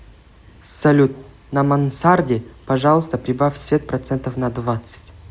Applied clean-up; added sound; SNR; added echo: none; none; none; none.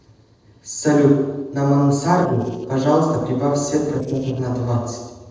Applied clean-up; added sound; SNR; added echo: neural separator model SepFormer DNS4.